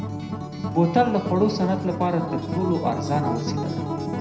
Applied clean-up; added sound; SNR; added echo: none; Acoustic guitar; 4 dB; reverberation time 0.8 s.